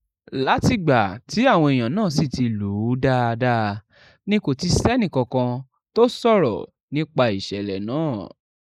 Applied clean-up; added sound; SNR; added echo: neural mask model Resemble Enhance denoiser.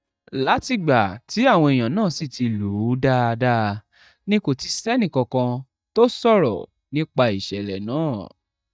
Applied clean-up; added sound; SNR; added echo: neural mask model DeepFilterNet 3.